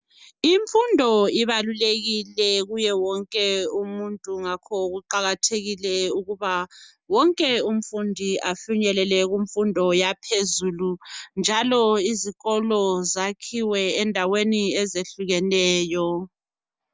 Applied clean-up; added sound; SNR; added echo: none; none; none; none.